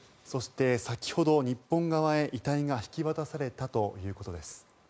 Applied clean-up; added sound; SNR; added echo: none; none; none; none.